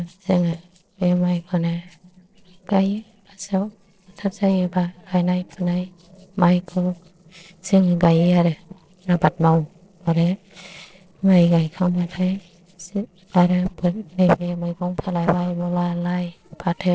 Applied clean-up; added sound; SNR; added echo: neural separator model SepFormer DNS4.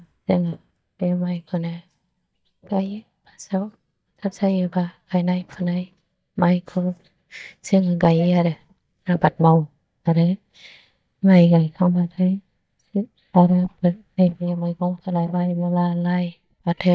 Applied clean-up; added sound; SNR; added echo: neural mask model DeepFilterNet 3.